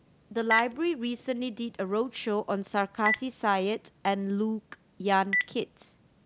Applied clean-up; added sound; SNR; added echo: none; Telephone; 7 dB; none.